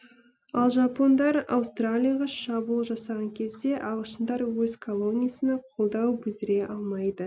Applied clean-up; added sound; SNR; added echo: none; none; none; none.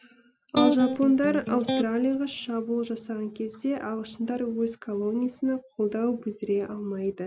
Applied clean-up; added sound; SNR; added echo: none; Electric guitar; 1 dB; none.